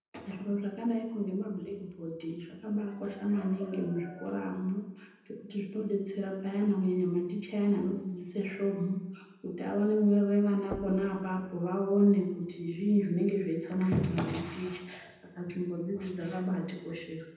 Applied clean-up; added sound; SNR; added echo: none; Knock; 15 dB; reverberation time 0.9 s.